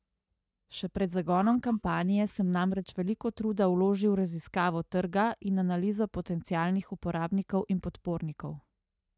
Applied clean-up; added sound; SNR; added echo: neural mask model DeepFilterNet 3.